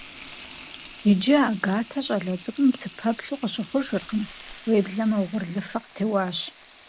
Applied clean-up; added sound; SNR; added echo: none; Frying (food); 20 dB; none.